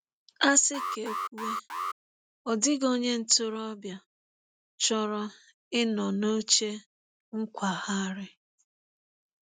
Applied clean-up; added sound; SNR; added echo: none; Alarm; 5 dB; none.